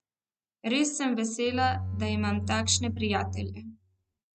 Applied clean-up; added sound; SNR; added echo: neural mask model RNNoise.